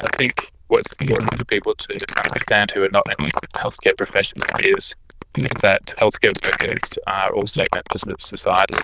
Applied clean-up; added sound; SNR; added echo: neural diffusion model UNIVERSE++.